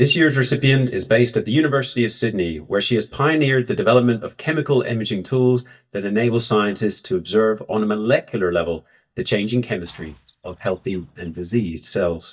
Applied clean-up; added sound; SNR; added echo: neural mask model DeepFilterNet 3.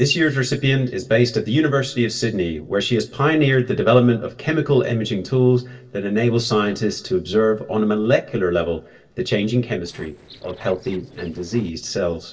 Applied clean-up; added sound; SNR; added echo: neural separator model SepFormer DNS4.